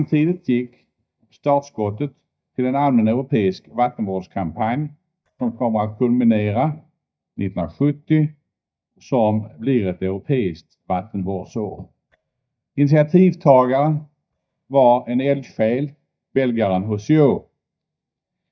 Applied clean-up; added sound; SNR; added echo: neural mask model DeepFilterNet 3.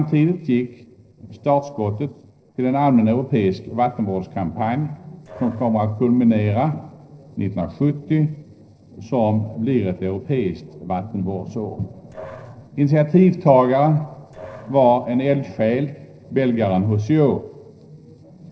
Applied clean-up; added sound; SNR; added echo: neural separator model SepFormer DNS4.